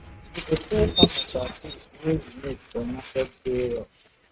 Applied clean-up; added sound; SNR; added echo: neural mask model RNNoise.